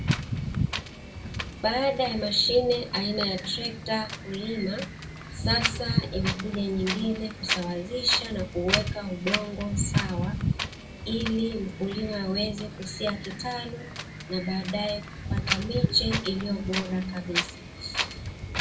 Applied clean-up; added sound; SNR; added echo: none; Wind; 2 dB; reverberation time 0.2 s.